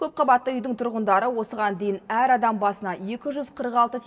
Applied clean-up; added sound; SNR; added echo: none; none; none; reverberation time 1.4 s.